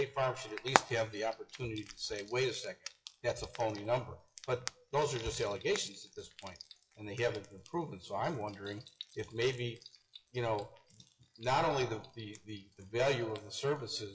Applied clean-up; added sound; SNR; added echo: classical method WPE with log-MMSE.